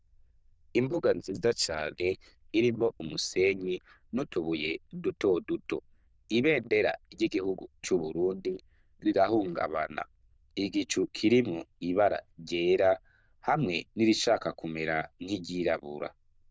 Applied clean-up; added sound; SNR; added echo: neural diffusion model UNIVERSE++.